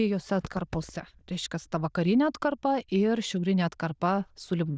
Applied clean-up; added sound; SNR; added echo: neural diffusion model UNIVERSE++.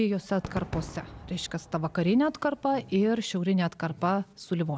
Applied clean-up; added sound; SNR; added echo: none; Crowd / Cheering / Fireworks; 17 dB; none.